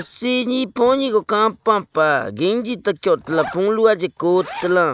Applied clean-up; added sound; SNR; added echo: neural mask model RNNoise.